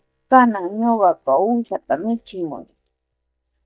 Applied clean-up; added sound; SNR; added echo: neural mask model DeepFilterNet 3.